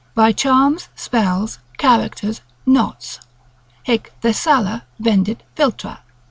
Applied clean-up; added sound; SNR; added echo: none; none; none; none.